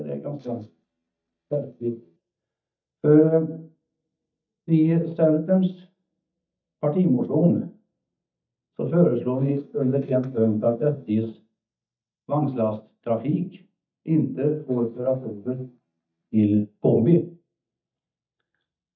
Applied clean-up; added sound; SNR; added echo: neural mask model DeepFilterNet 3.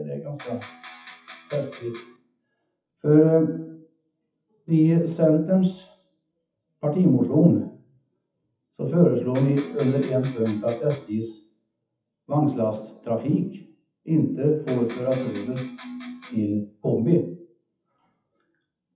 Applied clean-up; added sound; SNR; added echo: classical method WPE with log-MMSE.